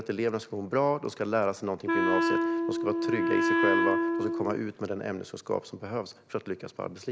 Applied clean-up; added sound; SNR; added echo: none; Wind instrument, woodwind instrument; -4 dB; none.